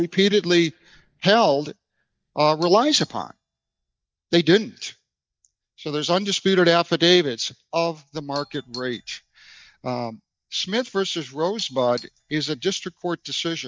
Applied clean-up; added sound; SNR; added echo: neural mask model DeepFilterNet 3.